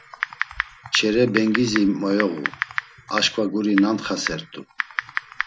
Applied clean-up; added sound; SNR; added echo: none; Typing; 7 dB; none.